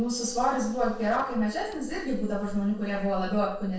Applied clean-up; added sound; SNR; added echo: neural separator model SepFormer DNS4.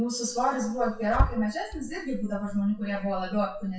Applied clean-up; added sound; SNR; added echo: classical method WPE with log-MMSE.